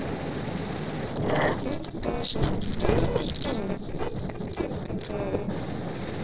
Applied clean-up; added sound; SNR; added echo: neural separator model SepFormer DNS4.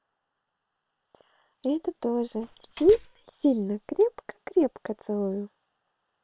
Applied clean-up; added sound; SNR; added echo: neural separator model SepFormer WHAM!.